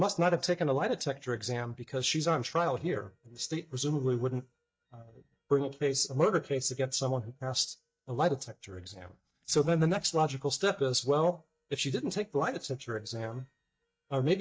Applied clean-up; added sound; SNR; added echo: neural mask model DeepFilterNet 3.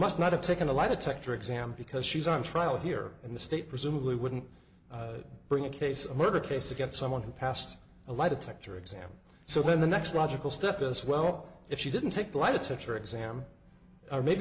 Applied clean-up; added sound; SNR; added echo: none; none; none; none.